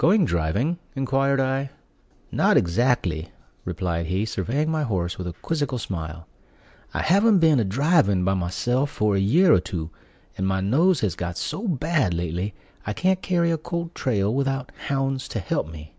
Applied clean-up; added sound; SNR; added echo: none; none; none; none.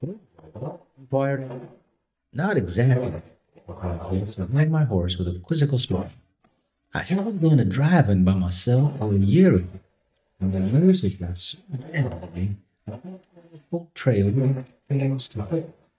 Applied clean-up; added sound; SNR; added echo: neural mask model DeepFilterNet 3.